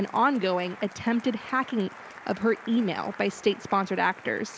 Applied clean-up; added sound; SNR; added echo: none; Applause; 18 dB; none.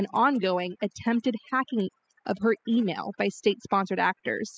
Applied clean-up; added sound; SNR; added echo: classical method spectral subtraction.